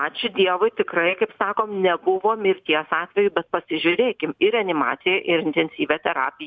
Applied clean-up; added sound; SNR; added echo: none; none; none; none.